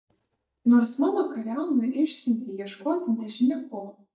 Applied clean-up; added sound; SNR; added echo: neural mask model DeepFilterNet 3.